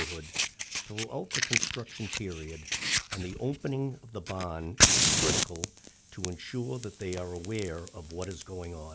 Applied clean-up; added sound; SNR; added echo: none; Fire; -5 dB; none.